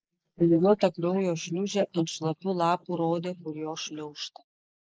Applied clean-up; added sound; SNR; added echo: neural mask model Resemble Enhance denoiser.